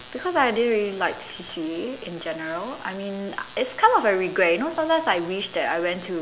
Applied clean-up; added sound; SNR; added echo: none; none; none; none.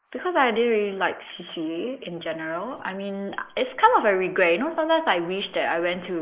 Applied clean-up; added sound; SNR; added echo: neural mask model Resemble Enhance denoiser.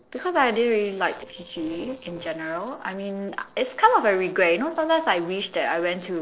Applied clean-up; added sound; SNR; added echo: neural separator model SepFormer DNS4.